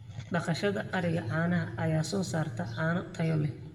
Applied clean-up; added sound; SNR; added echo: none; none; none; reverberation time 1.1 s.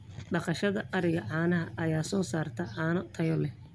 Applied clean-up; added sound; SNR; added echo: none; none; none; none.